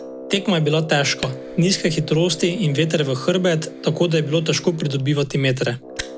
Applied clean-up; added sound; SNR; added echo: none; Brass instrument + Fire; 14 dB; none.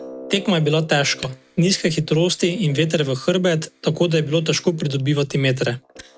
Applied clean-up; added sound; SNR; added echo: neural mask model RNNoise.